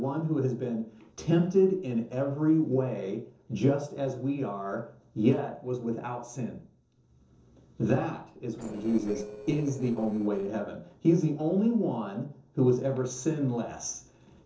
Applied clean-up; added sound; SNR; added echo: neural separator model SepFormer DNS4.